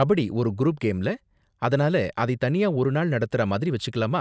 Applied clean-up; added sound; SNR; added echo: none; none; none; none.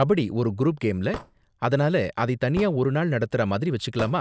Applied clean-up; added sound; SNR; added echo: none; Hammer / Wood; 19 dB; none.